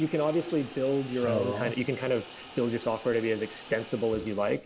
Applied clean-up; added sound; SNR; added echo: none; Bathtub (filling or washing) / Water tap, faucet; 10 dB; none.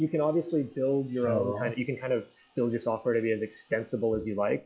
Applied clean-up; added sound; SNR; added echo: classical method log-MMSE.